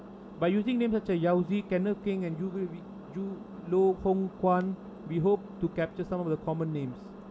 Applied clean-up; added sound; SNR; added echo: none; Engine; 15 dB; none.